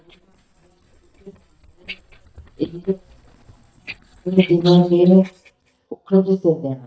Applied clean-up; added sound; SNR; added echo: neural mask model DeepFilterNet 3.